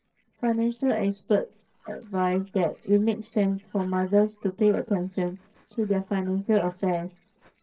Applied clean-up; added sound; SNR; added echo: neural separator model SepFormer DNS4.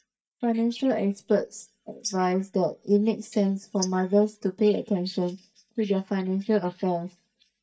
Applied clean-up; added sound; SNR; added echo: neural mask model DeepFilterNet 3.